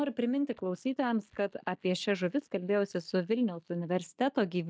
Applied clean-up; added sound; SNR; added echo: neural mask model DeepFilterNet 3.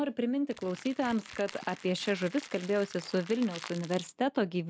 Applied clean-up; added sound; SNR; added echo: none; Crackle; 16 dB; none.